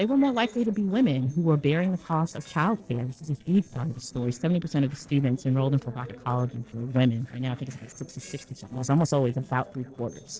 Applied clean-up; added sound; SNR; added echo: neural separator model SepFormer DNS4.